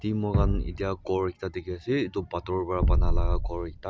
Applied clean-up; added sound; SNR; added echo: none; Thump, thud; -3 dB; none.